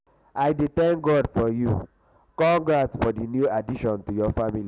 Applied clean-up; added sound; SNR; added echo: none; none; none; none.